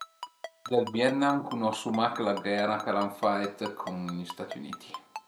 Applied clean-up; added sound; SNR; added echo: none; Ringtone; 14 dB; none.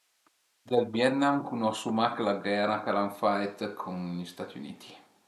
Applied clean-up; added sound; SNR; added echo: none; none; none; none.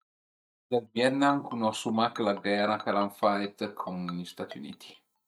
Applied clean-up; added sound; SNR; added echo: neural mask model DeepFilterNet 3.